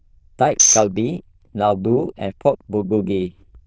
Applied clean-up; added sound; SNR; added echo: neural diffusion model UNIVERSE++.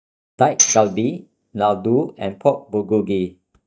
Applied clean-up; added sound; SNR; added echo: neural mask model DeepFilterNet 3.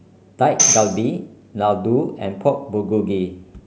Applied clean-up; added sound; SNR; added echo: none; Tambourine; 1 dB; none.